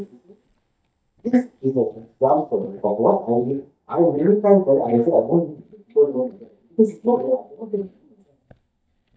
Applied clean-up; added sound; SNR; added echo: neural mask model DeepFilterNet 3.